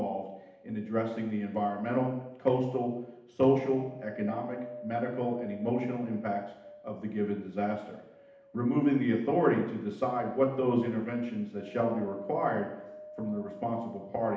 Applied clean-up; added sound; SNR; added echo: none; Wind; 18 dB; reverberation time 0.8 s.